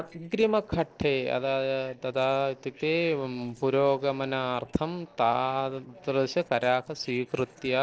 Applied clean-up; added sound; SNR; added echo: neural separator model SepFormer DNS4.